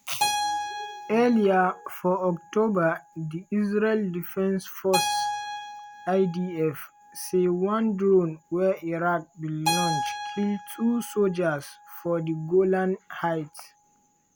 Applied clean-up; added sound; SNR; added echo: none; Keyboard (musical); 9 dB; none.